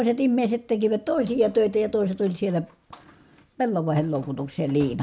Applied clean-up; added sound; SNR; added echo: none; none; none; none.